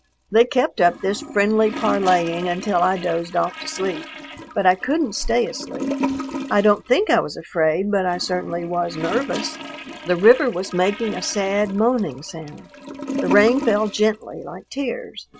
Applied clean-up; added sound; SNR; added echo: none; Toilet flush / Gurgling; 11 dB; none.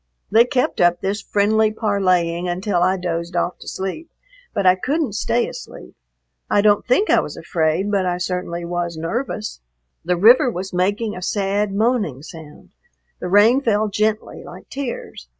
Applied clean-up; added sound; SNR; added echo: none; none; none; none.